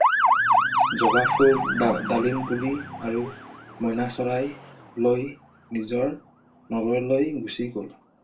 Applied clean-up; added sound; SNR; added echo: none; Motor vehicle (road) / Siren; 1 dB; reverberation time 0.2 s.